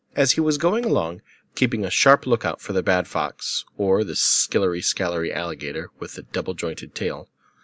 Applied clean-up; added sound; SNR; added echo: none; none; none; none.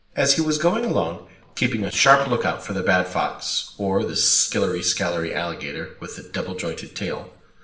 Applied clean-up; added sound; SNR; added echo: neural separator model SepFormer DNS4.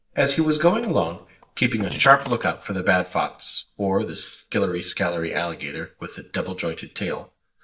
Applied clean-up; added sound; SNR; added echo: neural mask model DeepFilterNet 3.